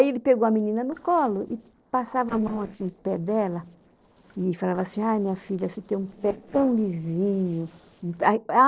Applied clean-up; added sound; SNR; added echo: neural separator model SepFormer DNS4.